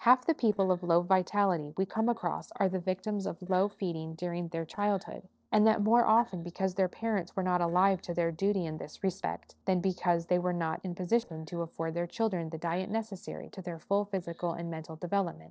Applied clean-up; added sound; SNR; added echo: neural separator model SepFormer DNS4.